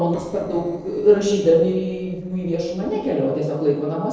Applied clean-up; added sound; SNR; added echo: neural separator model SepFormer DNS4.